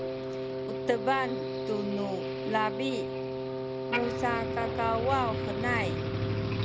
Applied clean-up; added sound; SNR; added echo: none; Wind instrument, woodwind instrument + Motor vehicle (road); 0 dB; none.